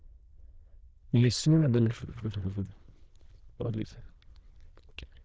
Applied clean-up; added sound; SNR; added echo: neural diffusion model UNIVERSE++.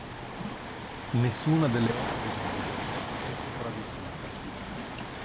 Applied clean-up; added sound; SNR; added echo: none; Waves, surf; 3 dB; none.